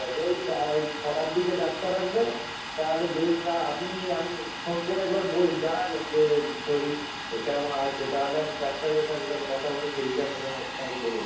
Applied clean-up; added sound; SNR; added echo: none; Domestic sounds, home sounds; 8 dB; reverberation time 0.9 s.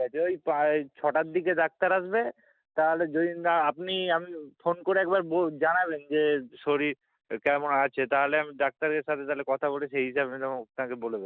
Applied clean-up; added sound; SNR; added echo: none; none; none; none.